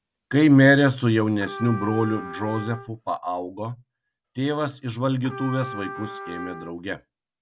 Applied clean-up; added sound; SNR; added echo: none; Trumpet; 14 dB; none.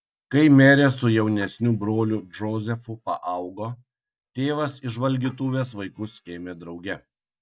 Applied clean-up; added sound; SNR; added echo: neural mask model DeepFilterNet 3.